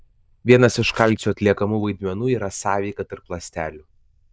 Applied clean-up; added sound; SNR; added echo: neural diffusion model UNIVERSE++.